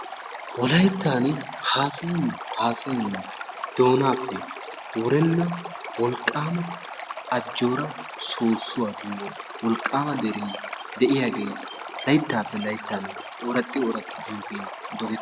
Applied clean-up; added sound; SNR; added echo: none; Stream; 11 dB; none.